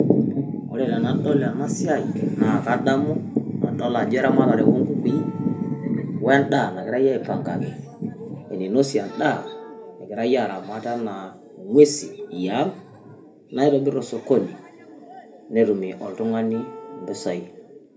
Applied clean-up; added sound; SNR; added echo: none; Wind instrument, woodwind instrument; 19 dB; reverberation time 0.3 s.